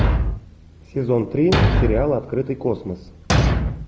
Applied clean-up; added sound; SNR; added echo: none; Thump, thud; -2 dB; none.